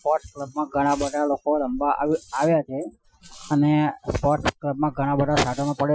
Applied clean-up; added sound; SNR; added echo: classical method Wiener filter.